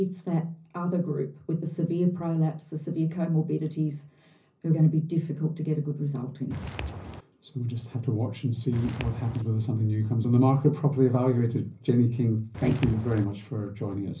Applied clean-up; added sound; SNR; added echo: none; Walk, footsteps; 9 dB; reverberation time 0.5 s.